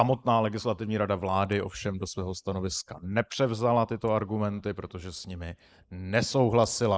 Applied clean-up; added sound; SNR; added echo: neural mask model Resemble Enhance denoiser.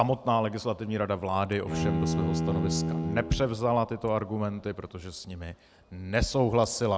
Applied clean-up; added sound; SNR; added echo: none; Bowed string instrument; 3 dB; none.